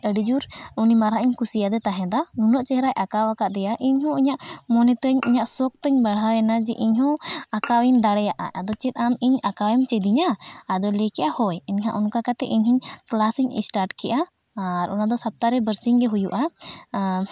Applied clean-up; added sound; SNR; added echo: none; Bowed string instrument; 18 dB; none.